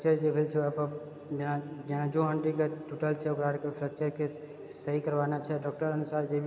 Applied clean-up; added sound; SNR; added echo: none; none; none; none.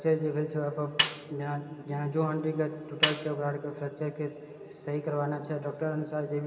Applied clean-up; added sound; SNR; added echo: none; Snare drum; 2 dB; reverberation time 0.9 s.